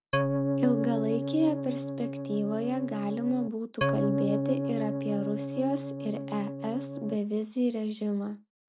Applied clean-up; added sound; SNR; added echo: none; Organ; 0 dB; none.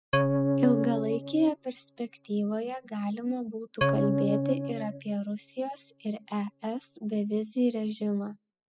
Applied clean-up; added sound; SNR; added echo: classical method spectral subtraction.